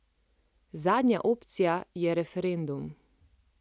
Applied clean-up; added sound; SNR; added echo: none; none; none; none.